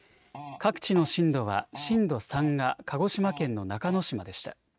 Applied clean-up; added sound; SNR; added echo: neural mask model RNNoise.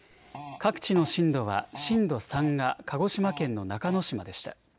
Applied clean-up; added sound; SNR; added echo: none; Fart; 16 dB; none.